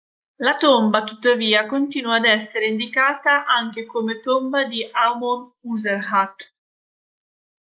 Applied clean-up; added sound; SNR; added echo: neural mask model Resemble Enhance denoiser.